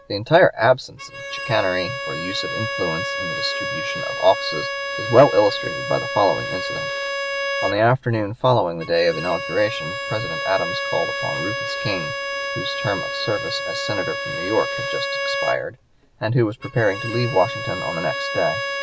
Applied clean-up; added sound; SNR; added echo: none; Bowed string instrument; 5 dB; none.